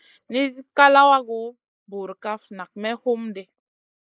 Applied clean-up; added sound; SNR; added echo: neural mask model Resemble Enhance denoiser.